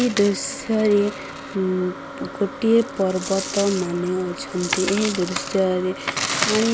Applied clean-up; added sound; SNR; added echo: none; Coin (dropping); 9 dB; none.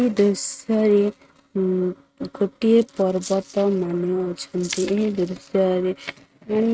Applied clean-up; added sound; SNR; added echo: neural mask model RNNoise.